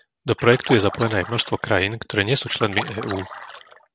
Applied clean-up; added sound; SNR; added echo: none; Splash, splatter; 12 dB; none.